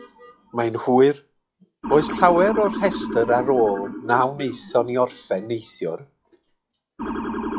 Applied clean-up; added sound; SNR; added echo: classical method log-MMSE.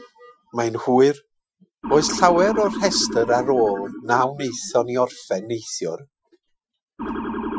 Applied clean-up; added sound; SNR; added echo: classical method Wiener filter.